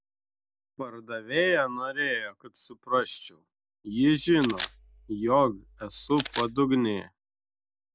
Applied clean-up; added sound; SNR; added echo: none; Camera; 11 dB; none.